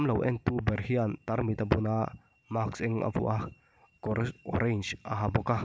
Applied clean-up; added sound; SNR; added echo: none; none; none; none.